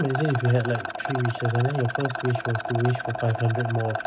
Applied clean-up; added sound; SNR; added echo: none; Rattle; 6 dB; none.